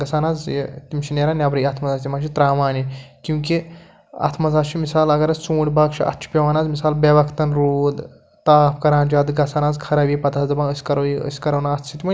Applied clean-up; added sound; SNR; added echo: none; none; none; none.